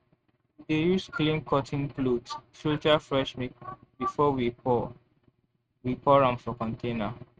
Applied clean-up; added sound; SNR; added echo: neural mask model RNNoise.